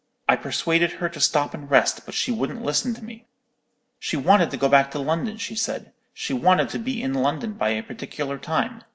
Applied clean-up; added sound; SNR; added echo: none; none; none; none.